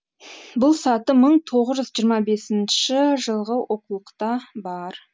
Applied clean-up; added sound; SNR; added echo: none; none; none; none.